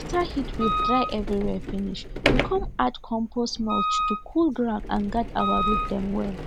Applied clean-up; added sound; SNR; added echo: none; Wind instrument, woodwind instrument + Sliding door; 1 dB; none.